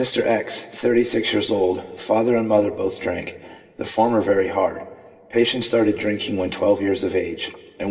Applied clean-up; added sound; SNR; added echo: none; none; none; reverberation time 1.7 s.